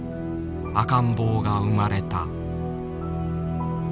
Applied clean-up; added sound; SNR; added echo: none; none; none; none.